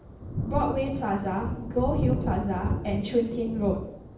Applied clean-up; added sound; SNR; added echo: none; Thunder; 2 dB; reverberation time 0.6 s.